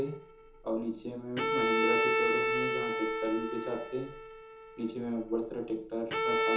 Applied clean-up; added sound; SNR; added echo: none; Bowed string instrument; -3 dB; reverberation time 0.6 s.